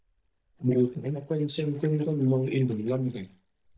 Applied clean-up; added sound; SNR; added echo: neural mask model DeepFilterNet 3.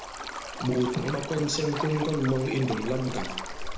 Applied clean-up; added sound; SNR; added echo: none; Stream; 7 dB; reverberation time 0.8 s.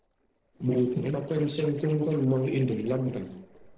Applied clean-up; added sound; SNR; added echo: neural separator model SepFormer DNS4.